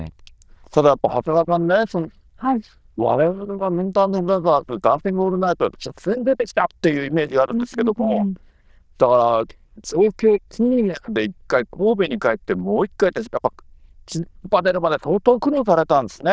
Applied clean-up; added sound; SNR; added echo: neural diffusion model UNIVERSE++.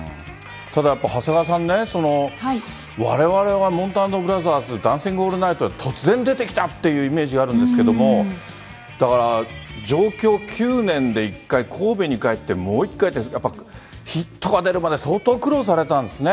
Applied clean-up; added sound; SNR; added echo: none; none; none; none.